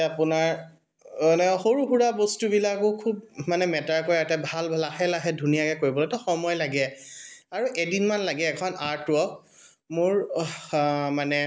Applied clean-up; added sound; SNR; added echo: none; none; none; none.